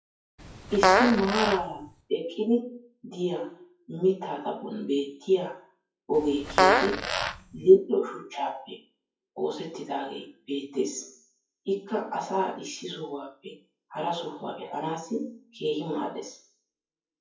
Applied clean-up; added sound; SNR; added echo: classical method WPE with log-MMSE.